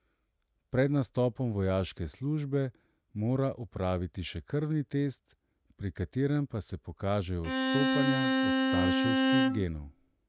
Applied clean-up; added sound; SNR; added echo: none; Bowed string instrument; -4 dB; none.